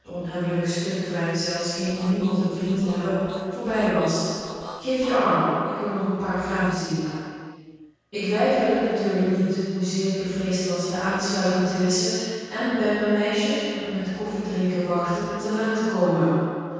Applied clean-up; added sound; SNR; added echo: neural separator model SepFormer DNS4.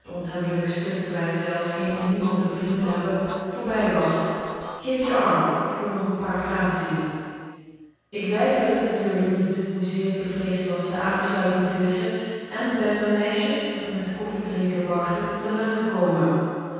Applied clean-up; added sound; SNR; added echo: none; Harmonica; 14 dB; reverberation time 2.2 s.